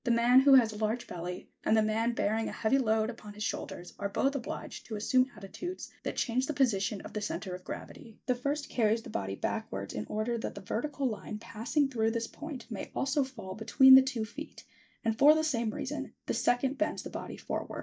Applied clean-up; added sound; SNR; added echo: neural mask model DeepFilterNet 3.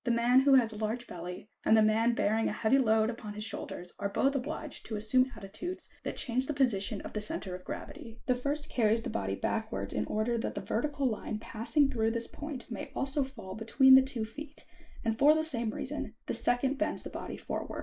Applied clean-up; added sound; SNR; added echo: neural mask model Resemble Enhance denoiser.